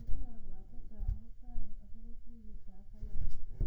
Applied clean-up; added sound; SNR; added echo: none; none; none; reverberation time 0.2 s.